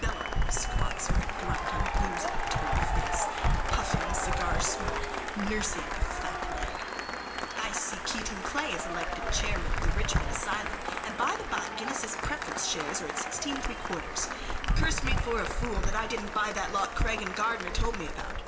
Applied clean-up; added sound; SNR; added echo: none; Applause / Cheering; 4 dB; reverberation time 0.9 s.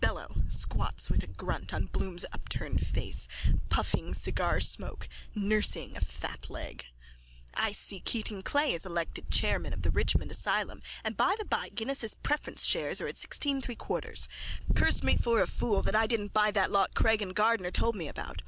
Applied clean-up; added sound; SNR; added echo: none; none; none; none.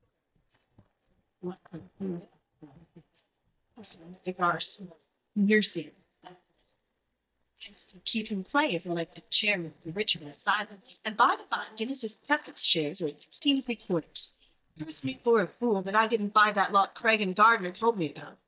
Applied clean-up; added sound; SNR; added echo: neural mask model DeepFilterNet 3.